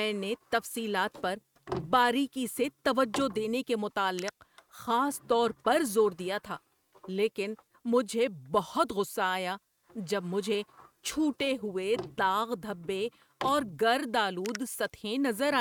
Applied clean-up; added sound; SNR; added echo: neural mask model RNNoise.